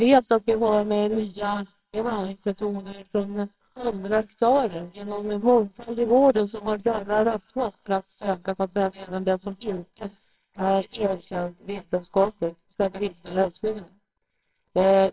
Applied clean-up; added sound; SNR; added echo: neural separator model SepFormer WHAMR!.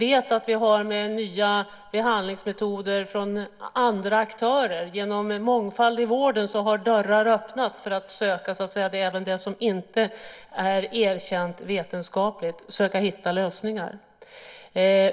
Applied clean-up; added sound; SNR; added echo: none; none; none; none.